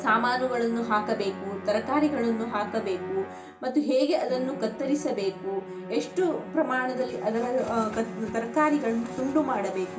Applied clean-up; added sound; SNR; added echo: none; Musical instrument; 12 dB; reverberation time 0.4 s.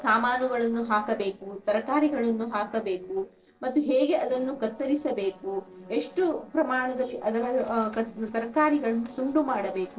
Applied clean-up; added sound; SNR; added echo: neural separator model SepFormer DNS4.